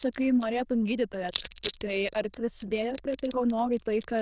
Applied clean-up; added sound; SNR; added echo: neural diffusion model UNIVERSE++.